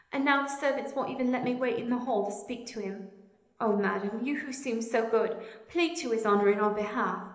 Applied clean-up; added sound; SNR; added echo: none; none; none; reverberation time 1.0 s.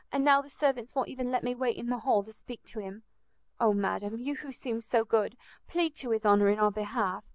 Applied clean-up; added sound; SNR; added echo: none; none; none; none.